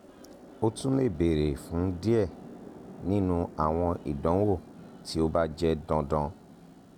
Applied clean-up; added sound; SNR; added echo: none; Chatter / Traffic noise, roadway noise / Train; 18 dB; none.